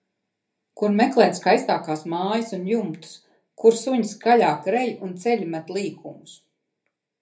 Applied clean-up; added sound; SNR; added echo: none; none; none; reverberation time 0.3 s.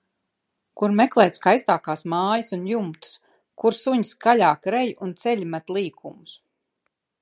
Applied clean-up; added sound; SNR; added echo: none; none; none; none.